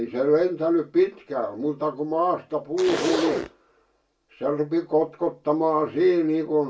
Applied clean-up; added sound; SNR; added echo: none; Zipper (clothing); 7 dB; reverberation time 0.2 s.